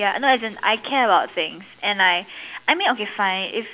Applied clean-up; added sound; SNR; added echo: none; none; none; none.